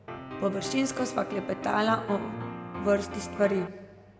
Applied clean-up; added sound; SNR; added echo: none; Piano; 8 dB; none.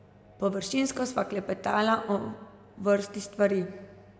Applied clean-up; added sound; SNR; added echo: none; none; none; none.